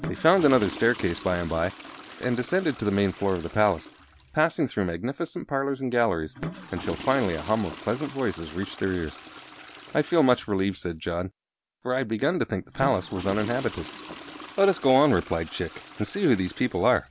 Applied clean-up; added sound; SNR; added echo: none; Toilet flush / Water; 16 dB; none.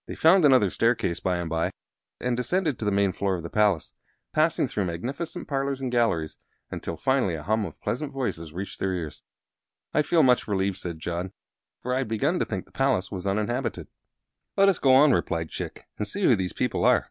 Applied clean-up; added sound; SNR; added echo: none; none; none; none.